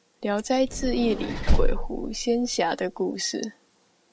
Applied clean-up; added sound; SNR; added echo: none; Vehicle; -2 dB; none.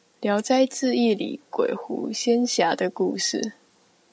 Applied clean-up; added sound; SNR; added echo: none; none; none; none.